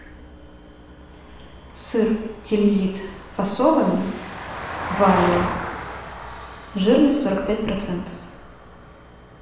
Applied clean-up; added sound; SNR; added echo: none; Vehicle; 11 dB; reverberation time 0.9 s.